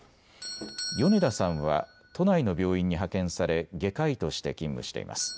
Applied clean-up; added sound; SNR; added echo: none; Doorbell; 16 dB; none.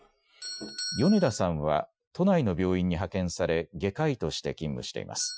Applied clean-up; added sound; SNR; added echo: classical method Wiener filter.